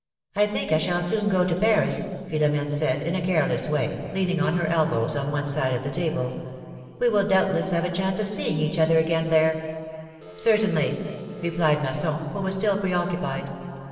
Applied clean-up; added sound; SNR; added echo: neural separator model SepFormer DNS4.